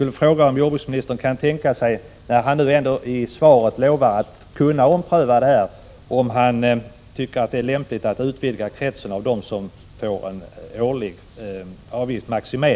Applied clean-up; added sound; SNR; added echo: none; none; none; none.